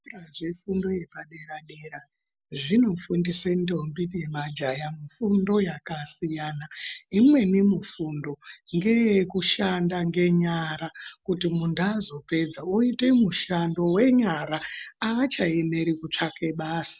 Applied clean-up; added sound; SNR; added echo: none; none; none; none.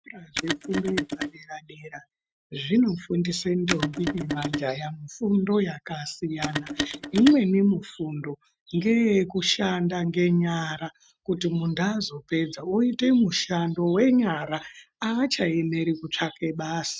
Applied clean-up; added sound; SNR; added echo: neural mask model RNNoise.